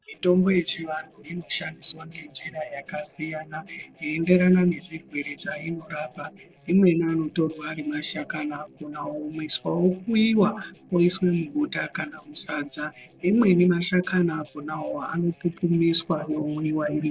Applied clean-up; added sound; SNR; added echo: neural separator model SepFormer DNS4.